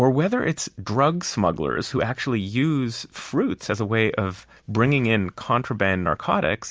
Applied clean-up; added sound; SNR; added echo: none; none; none; none.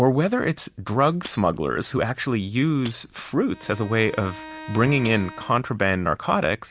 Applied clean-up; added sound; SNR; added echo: none; Bowed string instrument + Shatter; 18 dB; none.